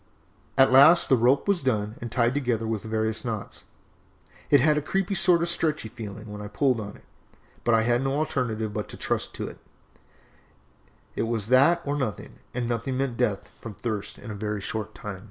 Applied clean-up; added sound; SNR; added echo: none; none; none; none.